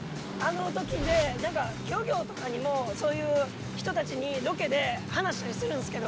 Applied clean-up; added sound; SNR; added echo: none; none; none; none.